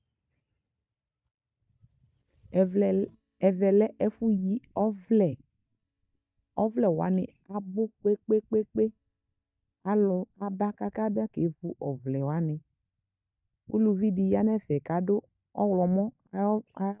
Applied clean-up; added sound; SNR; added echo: neural mask model DeepFilterNet 3.